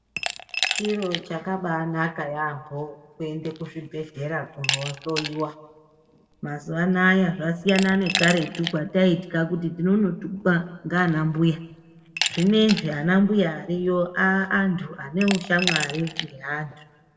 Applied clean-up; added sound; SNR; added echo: none; Glass; 10 dB; reverberation time 1.0 s.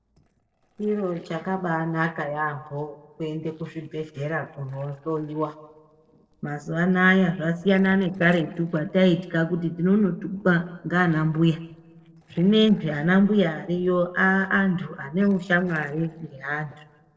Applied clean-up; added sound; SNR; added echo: neural separator model SepFormer DNS4.